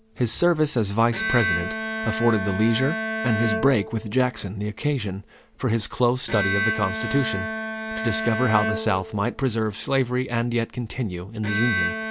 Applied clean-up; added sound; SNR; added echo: none; Bowed string instrument; 6 dB; none.